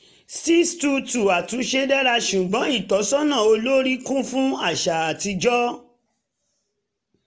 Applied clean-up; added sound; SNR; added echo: none; none; none; none.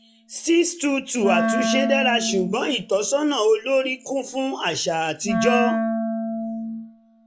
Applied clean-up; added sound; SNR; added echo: classical method log-MMSE.